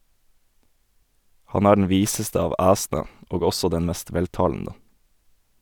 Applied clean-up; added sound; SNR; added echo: none; none; none; none.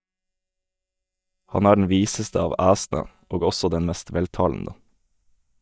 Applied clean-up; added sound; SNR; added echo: neural mask model DeepFilterNet 3.